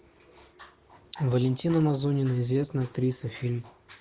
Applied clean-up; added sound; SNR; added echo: none; none; none; none.